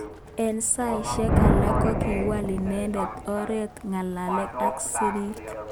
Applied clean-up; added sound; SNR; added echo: none; Thunder + Livestock, farm animals, working animals; -2 dB; none.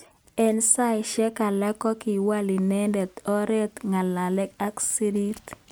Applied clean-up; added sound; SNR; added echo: none; none; none; none.